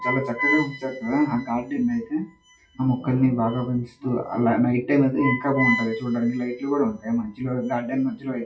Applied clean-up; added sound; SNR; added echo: classical method WPE with log-MMSE.